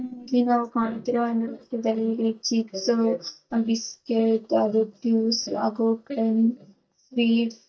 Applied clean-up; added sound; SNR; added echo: neural mask model DeepFilterNet 3.